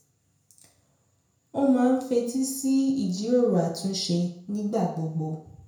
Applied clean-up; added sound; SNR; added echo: none; none; none; reverberation time 0.5 s.